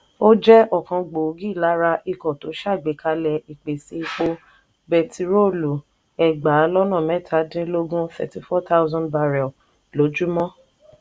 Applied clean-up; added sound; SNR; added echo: none; none; none; none.